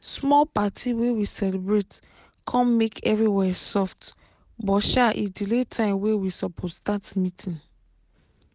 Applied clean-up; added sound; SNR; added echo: none; none; none; none.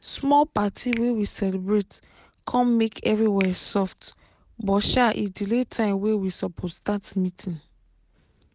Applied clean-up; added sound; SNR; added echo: none; Finger snapping; 19 dB; none.